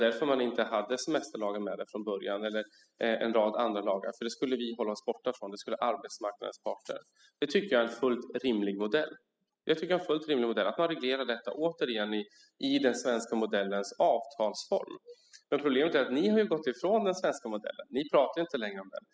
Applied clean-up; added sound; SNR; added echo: classical method spectral subtraction.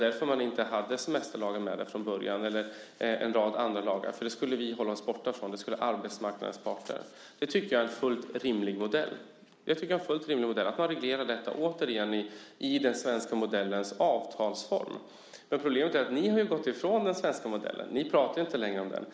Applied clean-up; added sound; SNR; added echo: none; none; none; none.